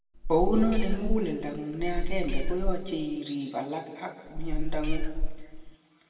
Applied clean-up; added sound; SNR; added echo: none; Meow; -4 dB; reverberation time 1.5 s.